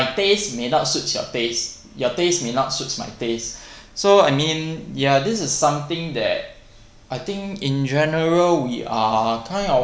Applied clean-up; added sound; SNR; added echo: none; none; none; none.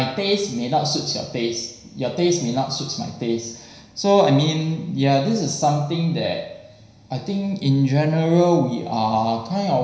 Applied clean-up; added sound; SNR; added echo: none; none; none; reverberation time 0.9 s.